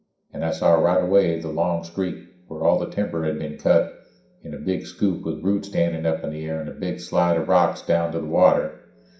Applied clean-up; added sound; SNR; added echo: none; none; none; reverberation time 0.5 s.